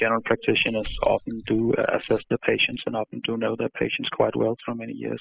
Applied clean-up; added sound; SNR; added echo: classical method spectral subtraction.